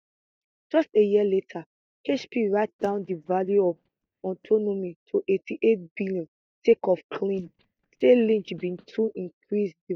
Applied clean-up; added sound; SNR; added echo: neural mask model DeepFilterNet 3.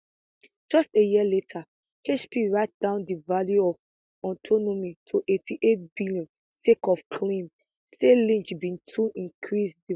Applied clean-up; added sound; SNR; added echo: none; none; none; none.